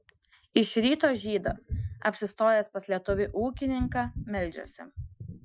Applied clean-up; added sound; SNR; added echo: classical method Wiener filter.